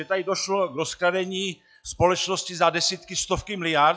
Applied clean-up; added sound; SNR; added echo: classical method log-MMSE.